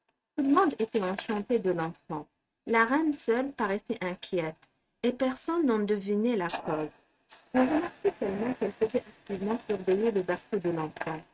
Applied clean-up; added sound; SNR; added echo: neural mask model RNNoise.